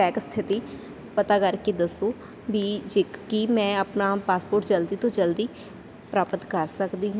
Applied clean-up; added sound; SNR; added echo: none; none; none; none.